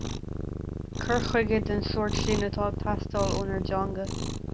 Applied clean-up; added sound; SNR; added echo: none; Cat; 1 dB; none.